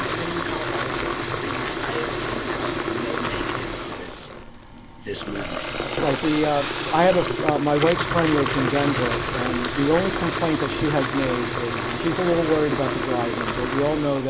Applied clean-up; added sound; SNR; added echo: none; Fill (with liquid) / Water tap, faucet; 2 dB; none.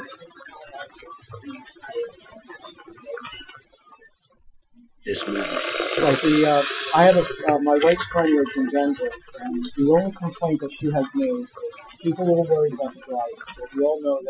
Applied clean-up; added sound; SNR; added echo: classical method Wiener filter.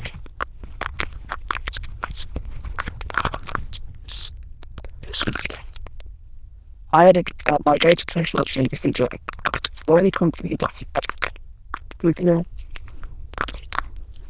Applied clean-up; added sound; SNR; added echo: neural diffusion model UNIVERSE++.